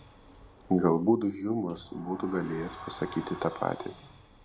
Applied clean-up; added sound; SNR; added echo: none; Sliding door; 17 dB; none.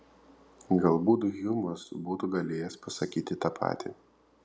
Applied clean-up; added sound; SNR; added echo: none; none; none; none.